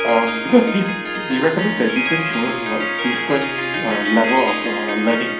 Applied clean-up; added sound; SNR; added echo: none; Harp; 3 dB; reverberation time 0.6 s.